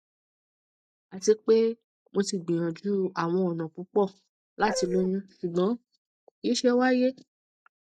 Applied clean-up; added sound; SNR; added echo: neural mask model DeepFilterNet 3.